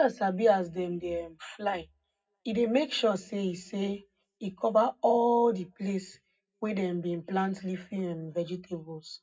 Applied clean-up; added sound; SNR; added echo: none; none; none; reverberation time 0.3 s.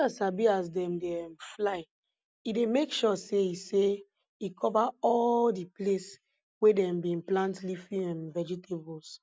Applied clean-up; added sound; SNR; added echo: none; none; none; none.